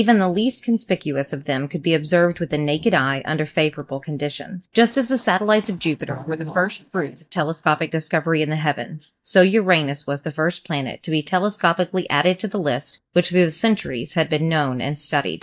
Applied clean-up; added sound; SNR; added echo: neural mask model DeepFilterNet 3.